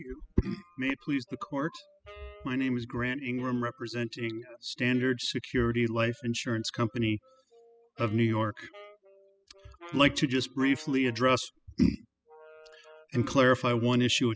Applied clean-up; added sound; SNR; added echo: classical method spectral subtraction.